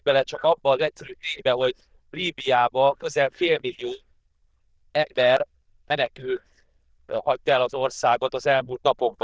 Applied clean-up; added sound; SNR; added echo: neural diffusion model UNIVERSE++.